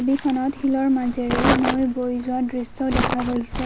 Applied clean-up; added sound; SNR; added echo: none; Crumpling, crinkling; 4 dB; none.